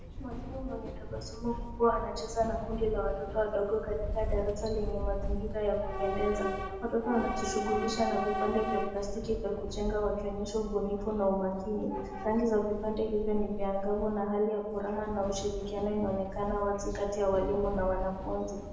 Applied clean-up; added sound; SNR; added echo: none; Subway, metro, underground / Train; 5 dB; reverberation time 0.9 s.